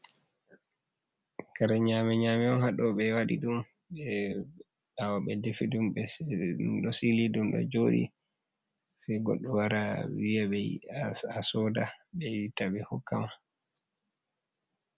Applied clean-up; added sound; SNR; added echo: none; none; none; none.